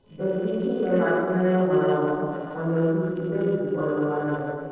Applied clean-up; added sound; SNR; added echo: neural separator model SepFormer DNS4.